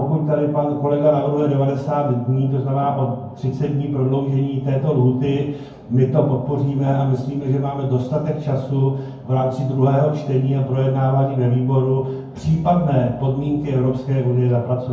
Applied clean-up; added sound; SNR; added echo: none; none; none; reverberation time 0.9 s.